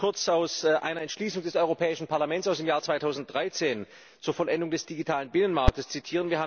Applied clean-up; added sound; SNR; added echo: none; none; none; none.